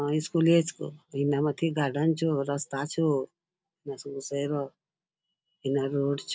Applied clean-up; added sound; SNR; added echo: none; none; none; none.